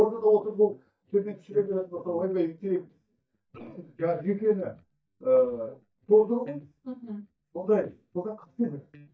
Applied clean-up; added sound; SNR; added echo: neural mask model DeepFilterNet 3.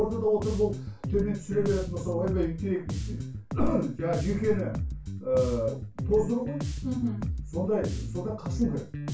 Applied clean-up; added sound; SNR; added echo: none; Bass guitar; 5 dB; reverberation time 0.2 s.